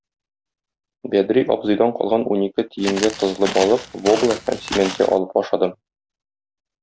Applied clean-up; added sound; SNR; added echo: none; Walk, footsteps; 9 dB; none.